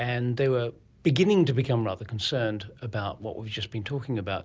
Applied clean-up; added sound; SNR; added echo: none; none; none; none.